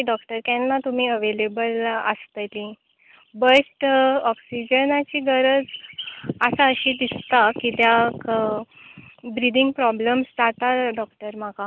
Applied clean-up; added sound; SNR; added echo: none; none; none; none.